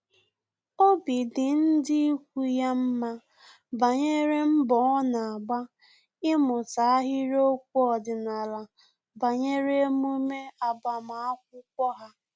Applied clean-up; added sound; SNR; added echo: none; none; none; none.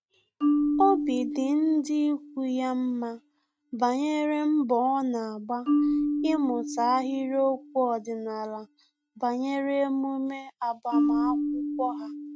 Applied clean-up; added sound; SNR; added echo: neural mask model RNNoise.